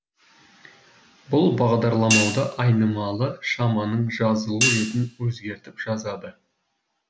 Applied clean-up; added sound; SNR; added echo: none; Hi-hat; 5 dB; none.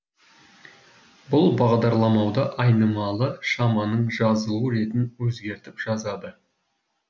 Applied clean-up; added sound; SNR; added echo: none; none; none; none.